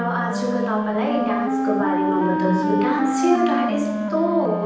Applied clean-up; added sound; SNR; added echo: none; Wind instrument, woodwind instrument; 0 dB; reverberation time 0.9 s.